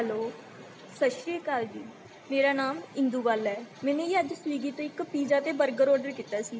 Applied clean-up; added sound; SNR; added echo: none; none; none; none.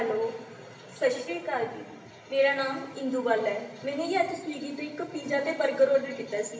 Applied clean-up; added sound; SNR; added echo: none; none; none; reverberation time 0.9 s.